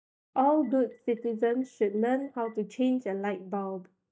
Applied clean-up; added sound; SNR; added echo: neural mask model DeepFilterNet 3.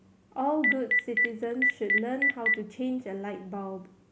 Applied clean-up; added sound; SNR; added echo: none; Telephone; -5 dB; none.